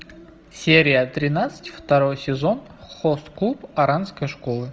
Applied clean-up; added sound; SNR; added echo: none; none; none; none.